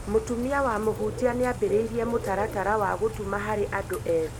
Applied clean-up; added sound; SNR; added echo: none; Bird / Rain; 9 dB; none.